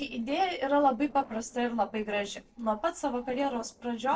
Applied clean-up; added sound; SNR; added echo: neural separator model SepFormer DNS4.